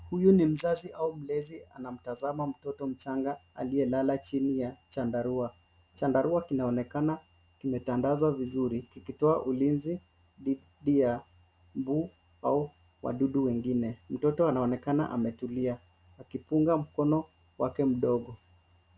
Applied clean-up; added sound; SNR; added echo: none; none; none; none.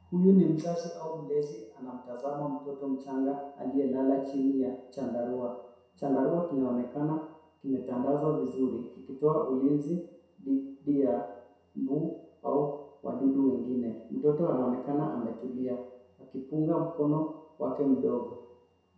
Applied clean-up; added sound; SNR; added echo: none; none; none; reverberation time 0.7 s.